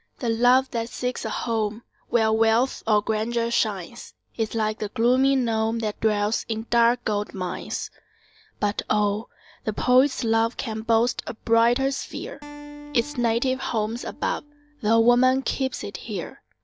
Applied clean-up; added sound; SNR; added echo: none; Acoustic guitar; 19 dB; none.